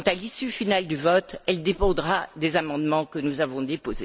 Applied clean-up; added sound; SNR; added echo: none; none; none; none.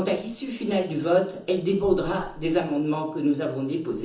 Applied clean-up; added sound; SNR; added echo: none; none; none; reverberation time 0.7 s.